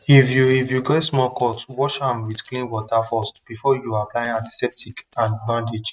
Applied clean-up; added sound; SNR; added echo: neural mask model RNNoise.